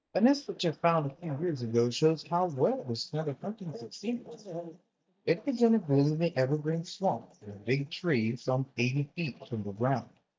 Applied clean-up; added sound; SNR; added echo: neural mask model DeepFilterNet 3.